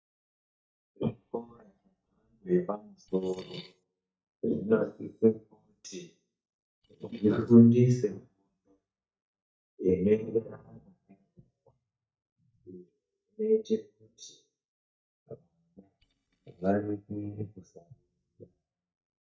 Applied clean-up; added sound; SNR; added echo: neural mask model DeepFilterNet 3.